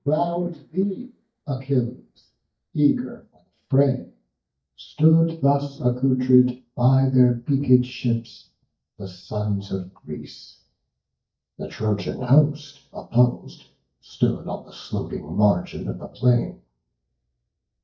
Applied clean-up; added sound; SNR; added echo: neural mask model DeepFilterNet 3.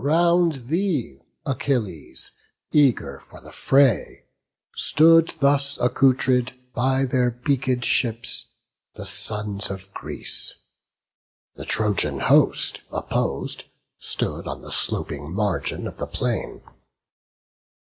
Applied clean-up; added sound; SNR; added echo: none; none; none; none.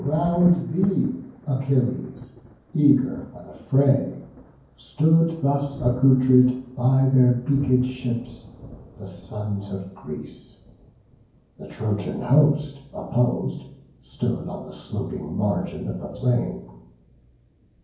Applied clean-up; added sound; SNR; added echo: none; Thunder; 19 dB; reverberation time 0.9 s.